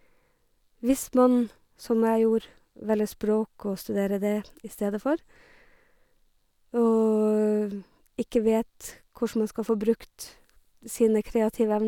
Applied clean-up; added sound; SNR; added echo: none; none; none; none.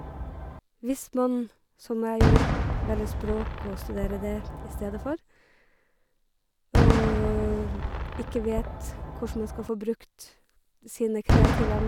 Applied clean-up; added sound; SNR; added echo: none; Fireworks; -4 dB; none.